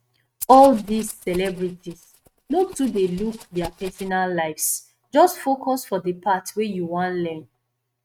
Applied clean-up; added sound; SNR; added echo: neural mask model RNNoise.